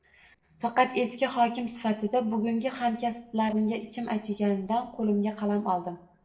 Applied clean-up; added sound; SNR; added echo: neural separator model SepFormer DNS4.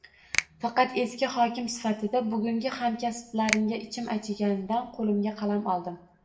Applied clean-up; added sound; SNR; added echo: none; Finger snapping; 10 dB; reverberation time 0.5 s.